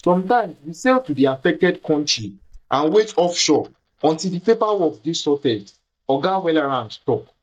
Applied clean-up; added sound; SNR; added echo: neural mask model DeepFilterNet 3.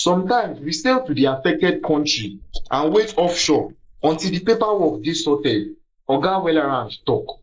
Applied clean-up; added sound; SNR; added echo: neural mask model Resemble Enhance denoiser.